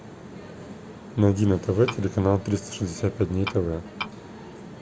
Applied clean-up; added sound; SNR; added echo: none; Tap / Glass; 10 dB; none.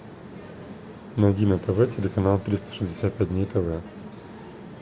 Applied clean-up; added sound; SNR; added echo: none; none; none; none.